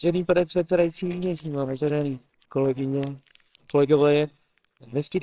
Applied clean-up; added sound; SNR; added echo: neural separator model SepFormer WHAMR!.